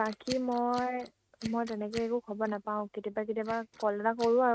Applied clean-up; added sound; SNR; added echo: neural mask model RNNoise.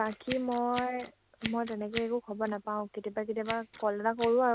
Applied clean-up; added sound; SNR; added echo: none; Scissors; 10 dB; none.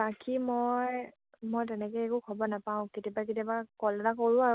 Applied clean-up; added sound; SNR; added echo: none; none; none; none.